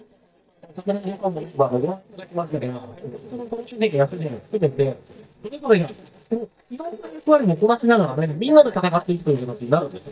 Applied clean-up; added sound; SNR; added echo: neural mask model DeepFilterNet 3.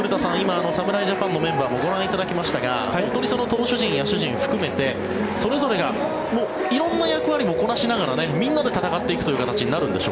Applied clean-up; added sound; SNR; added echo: none; none; none; none.